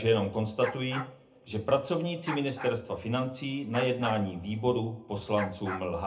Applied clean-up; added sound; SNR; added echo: none; Bark; 14 dB; reverberation time 0.3 s.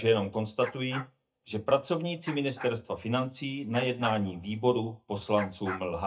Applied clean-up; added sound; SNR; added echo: neural mask model DeepFilterNet 3.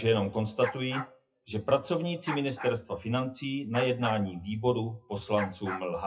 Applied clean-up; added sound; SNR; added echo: classical method WPE with log-MMSE.